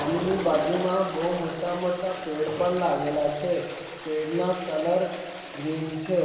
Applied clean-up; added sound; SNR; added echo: none; Toilet flush; 9 dB; reverberation time 1.2 s.